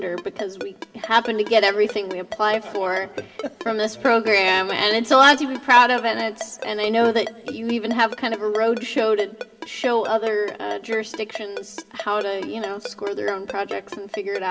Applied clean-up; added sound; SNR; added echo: none; Ringtone; 15 dB; reverberation time 1.4 s.